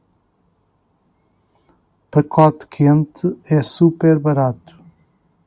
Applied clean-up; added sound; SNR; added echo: none; none; none; none.